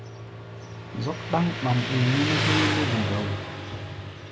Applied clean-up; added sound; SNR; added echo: none; Motorcycle; 1 dB; none.